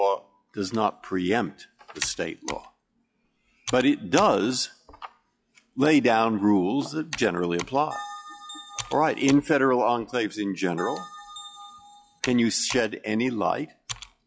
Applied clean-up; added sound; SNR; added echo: classical method log-MMSE.